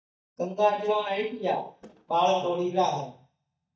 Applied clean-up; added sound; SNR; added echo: neural mask model DeepFilterNet 3.